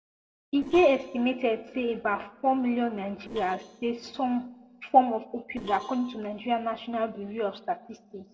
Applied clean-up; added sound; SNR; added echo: neural separator model SepFormer DNS4.